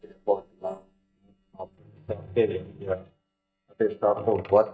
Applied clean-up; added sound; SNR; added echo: neural mask model DeepFilterNet 3.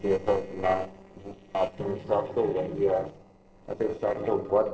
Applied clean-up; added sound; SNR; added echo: neural separator model SepFormer DNS4.